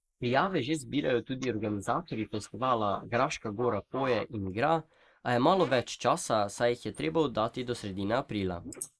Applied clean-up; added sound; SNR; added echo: neural mask model Resemble Enhance denoiser.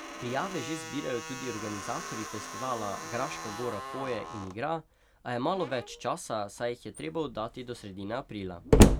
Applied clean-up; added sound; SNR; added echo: none; Slam; -4 dB; none.